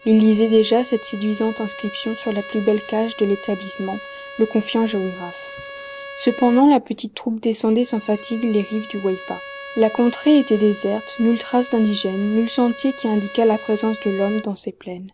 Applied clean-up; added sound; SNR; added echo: none; Bowed string instrument; 16 dB; none.